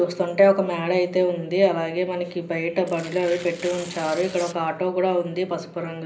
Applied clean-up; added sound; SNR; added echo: none; Tearing; 17 dB; reverberation time 0.5 s.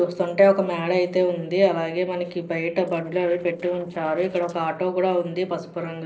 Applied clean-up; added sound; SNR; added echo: neural separator model SepFormer DNS4.